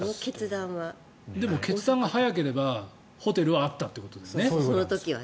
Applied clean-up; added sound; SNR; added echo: none; none; none; none.